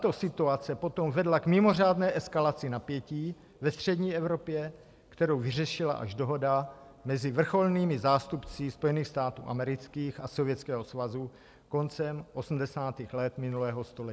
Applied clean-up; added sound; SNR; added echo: none; none; none; none.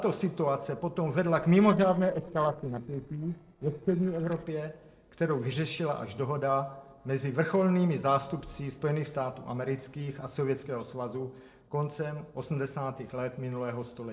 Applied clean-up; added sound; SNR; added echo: neural separator model SepFormer DNS4.